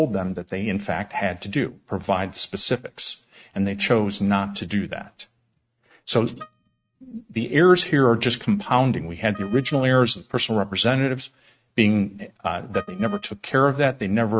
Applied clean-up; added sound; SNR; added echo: neural mask model RNNoise.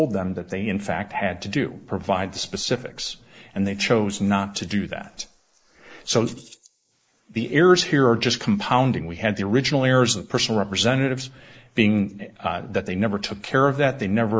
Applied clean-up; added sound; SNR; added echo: neural mask model Resemble Enhance denoiser.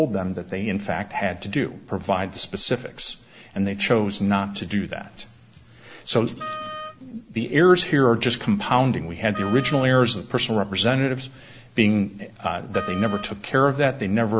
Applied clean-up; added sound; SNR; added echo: none; Wind instrument, woodwind instrument; 13 dB; none.